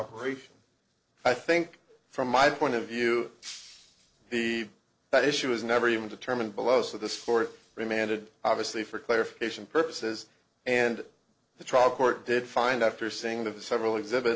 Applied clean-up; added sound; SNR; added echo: neural separator model SepFormer DNS4.